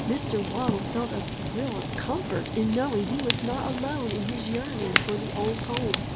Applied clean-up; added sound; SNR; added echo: none; Fire; 1 dB; none.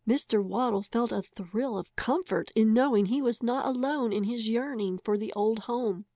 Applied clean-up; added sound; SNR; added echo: none; none; none; none.